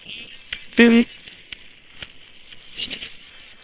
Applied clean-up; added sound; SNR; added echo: neural separator model SepFormer WHAM!.